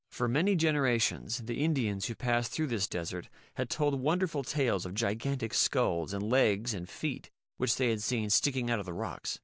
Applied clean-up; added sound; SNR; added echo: none; none; none; none.